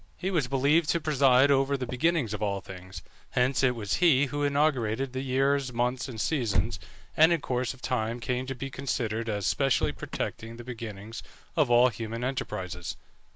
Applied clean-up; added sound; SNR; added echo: none; Motor vehicle (road); 10 dB; none.